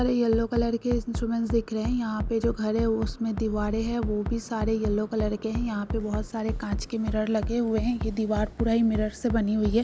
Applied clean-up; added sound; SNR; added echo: none; Bass drum; 6 dB; none.